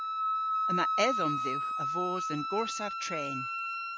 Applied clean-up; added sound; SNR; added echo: none; Wind instrument, woodwind instrument; -4 dB; none.